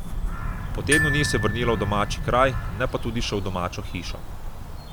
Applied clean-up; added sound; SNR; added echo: none; Glockenspiel + Bird vocalization, bird call, bird song; 1 dB; none.